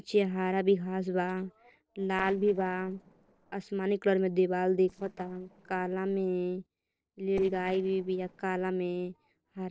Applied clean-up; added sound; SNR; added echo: neural separator model SepFormer DNS4.